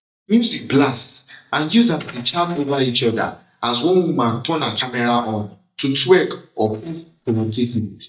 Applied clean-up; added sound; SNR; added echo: neural mask model DeepFilterNet 3.